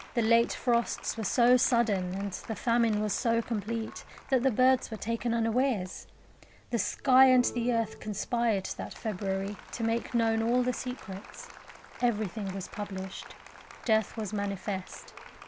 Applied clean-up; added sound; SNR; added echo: none; Applause; 19 dB; none.